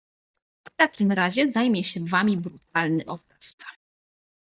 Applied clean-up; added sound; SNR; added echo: neural mask model DeepFilterNet 3.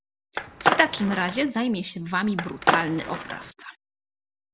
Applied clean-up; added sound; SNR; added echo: none; Skateboard; -1 dB; none.